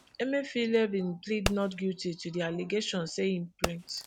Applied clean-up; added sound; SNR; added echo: none; Fireworks; 10 dB; none.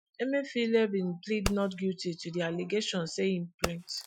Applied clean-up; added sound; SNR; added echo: classical method Wiener filter.